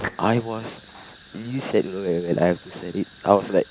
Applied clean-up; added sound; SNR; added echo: none; Fire; 15 dB; none.